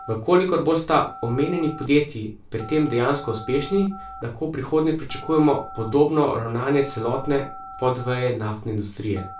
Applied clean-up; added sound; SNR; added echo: none; Telephone; 18 dB; reverberation time 0.2 s.